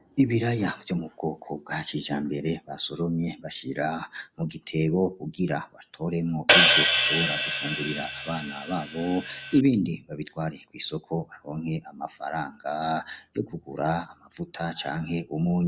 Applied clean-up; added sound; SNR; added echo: none; Hi-hat; -4 dB; none.